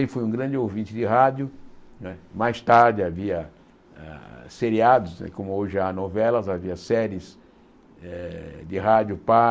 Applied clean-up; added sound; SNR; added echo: none; none; none; none.